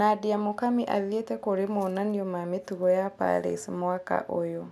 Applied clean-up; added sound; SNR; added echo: none; none; none; none.